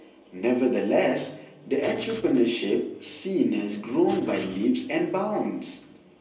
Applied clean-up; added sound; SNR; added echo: none; Writing; 16 dB; reverberation time 0.3 s.